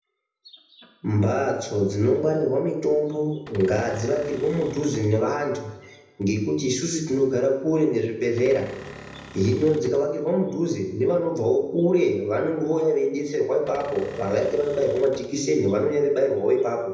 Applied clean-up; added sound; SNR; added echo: none; Cupboard open or close / Door; 18 dB; reverberation time 0.8 s.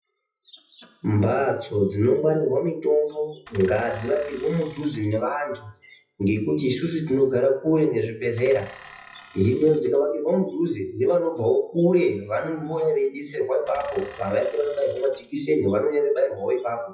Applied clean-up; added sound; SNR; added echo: classical method WPE with log-MMSE.